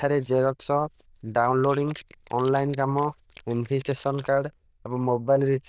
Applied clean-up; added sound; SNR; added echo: neural diffusion model UNIVERSE++.